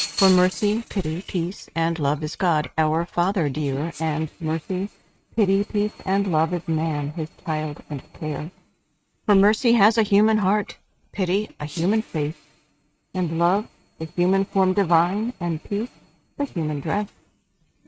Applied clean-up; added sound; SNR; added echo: neural mask model RNNoise.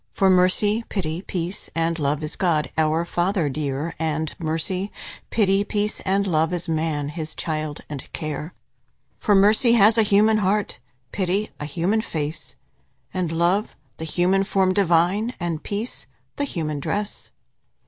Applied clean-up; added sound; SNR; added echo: none; none; none; none.